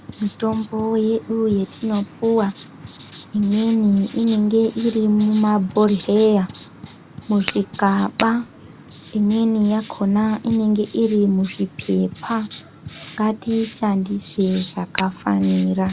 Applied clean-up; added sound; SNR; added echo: none; Tap / Glass + Writing; 18 dB; none.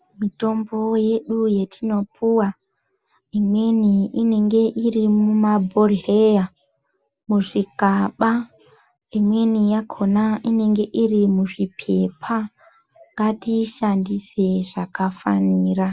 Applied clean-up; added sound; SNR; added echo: none; none; none; none.